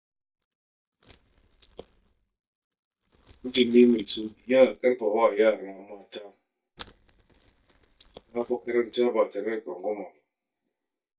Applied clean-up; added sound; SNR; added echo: neural mask model DeepFilterNet 3.